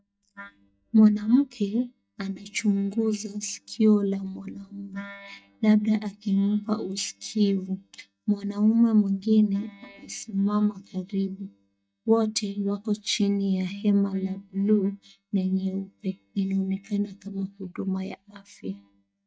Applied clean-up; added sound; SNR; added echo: neural mask model DeepFilterNet 3.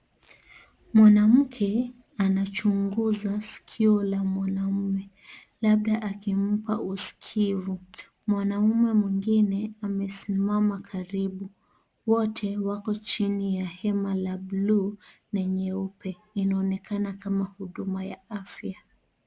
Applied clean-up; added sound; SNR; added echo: none; none; none; none.